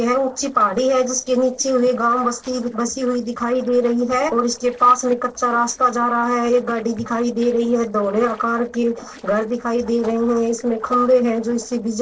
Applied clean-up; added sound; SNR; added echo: neural separator model SepFormer DNS4.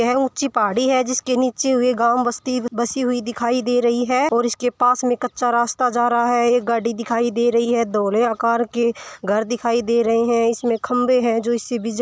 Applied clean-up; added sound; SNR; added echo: none; none; none; none.